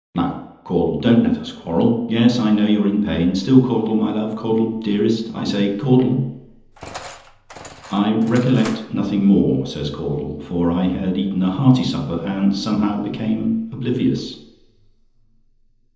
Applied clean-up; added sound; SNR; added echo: none; Engine; 19 dB; reverberation time 0.9 s.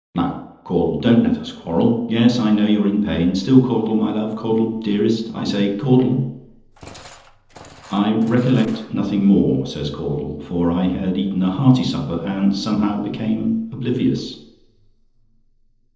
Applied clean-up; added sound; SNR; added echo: neural separator model SepFormer DNS4.